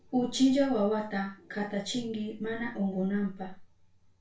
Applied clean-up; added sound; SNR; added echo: none; none; none; reverberation time 0.3 s.